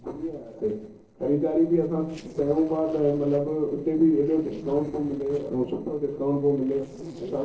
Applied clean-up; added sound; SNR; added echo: neural separator model SepFormer DNS4.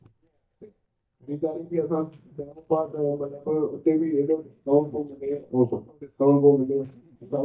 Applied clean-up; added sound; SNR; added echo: neural mask model DeepFilterNet 3.